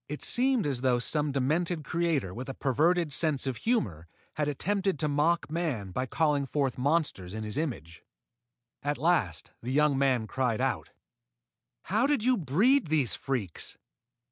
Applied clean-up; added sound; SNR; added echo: none; none; none; none.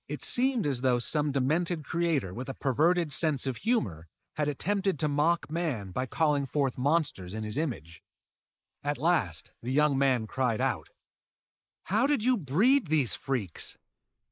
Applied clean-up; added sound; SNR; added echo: neural mask model Resemble Enhance denoiser.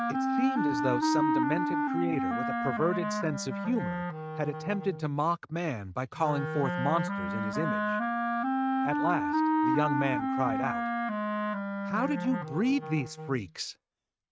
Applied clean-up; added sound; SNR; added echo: neural mask model RNNoise.